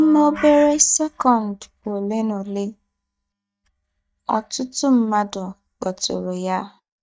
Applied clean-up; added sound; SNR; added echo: neural mask model DeepFilterNet 3.